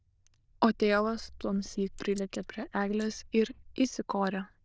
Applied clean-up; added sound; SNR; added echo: neural diffusion model UNIVERSE++.